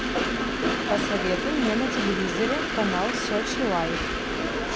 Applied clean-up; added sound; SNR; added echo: none; Train; -2 dB; none.